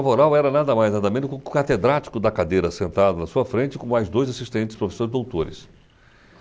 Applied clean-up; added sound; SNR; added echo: none; none; none; none.